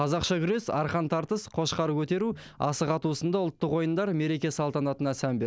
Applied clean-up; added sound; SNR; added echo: none; none; none; none.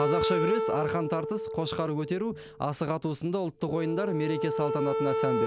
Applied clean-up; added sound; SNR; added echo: none; Wind instrument, woodwind instrument; 1 dB; none.